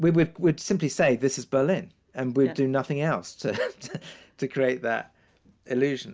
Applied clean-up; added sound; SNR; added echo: none; none; none; none.